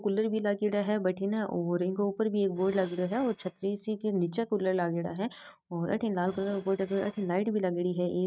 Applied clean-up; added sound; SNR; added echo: neural mask model RNNoise.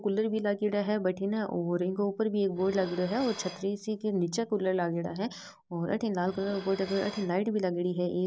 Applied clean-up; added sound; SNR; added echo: none; Dishes, pots, and pans; 19 dB; none.